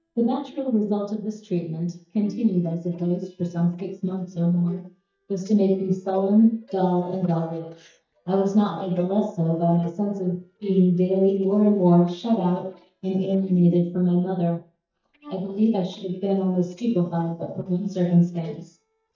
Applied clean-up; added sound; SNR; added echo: neural mask model DeepFilterNet 3.